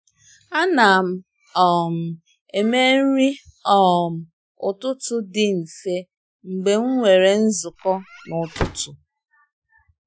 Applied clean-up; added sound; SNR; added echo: classical method Wiener filter.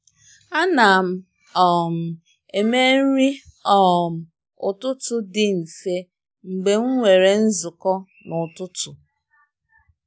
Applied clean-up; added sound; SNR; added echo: none; none; none; none.